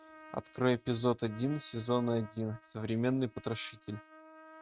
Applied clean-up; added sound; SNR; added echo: neural mask model RNNoise.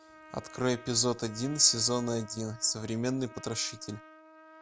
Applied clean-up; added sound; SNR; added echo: none; Trumpet; 19 dB; none.